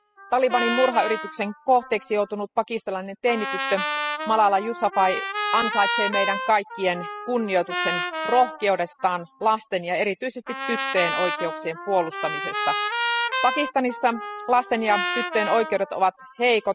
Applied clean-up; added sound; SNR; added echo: classical method spectral subtraction.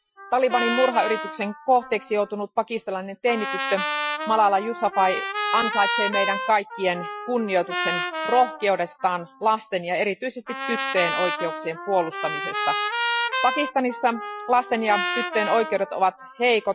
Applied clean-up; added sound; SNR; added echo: classical method Wiener filter.